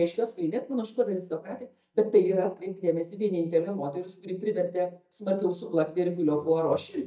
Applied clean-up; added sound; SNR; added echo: neural mask model DeepFilterNet 3.